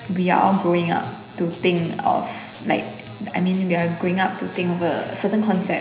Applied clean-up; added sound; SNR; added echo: none; Guitar; 18 dB; reverberation time 0.9 s.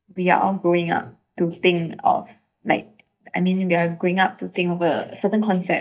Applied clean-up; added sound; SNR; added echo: neural mask model DeepFilterNet 3.